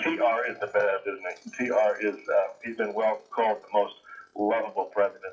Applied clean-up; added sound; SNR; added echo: classical method WPE with log-MMSE.